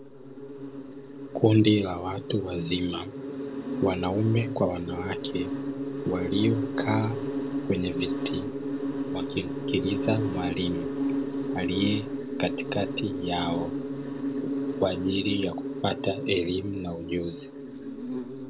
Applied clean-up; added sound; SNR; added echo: none; Insect; 3 dB; none.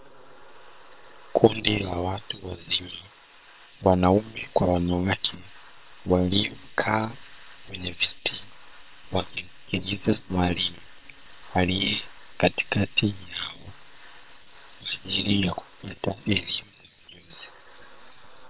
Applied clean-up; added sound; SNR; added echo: neural separator model SepFormer WHAM!.